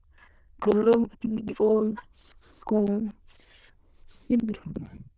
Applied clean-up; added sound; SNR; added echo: neural diffusion model UNIVERSE++.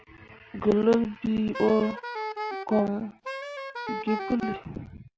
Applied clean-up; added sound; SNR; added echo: none; Wind instrument, woodwind instrument; 8 dB; none.